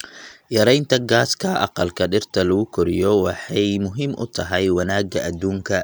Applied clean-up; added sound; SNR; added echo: none; none; none; none.